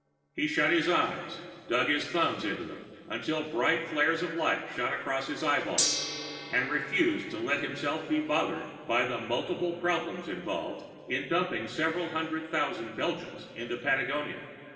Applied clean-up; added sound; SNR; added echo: neural separator model SepFormer DNS4.